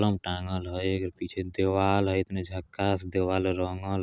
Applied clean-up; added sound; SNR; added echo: none; none; none; none.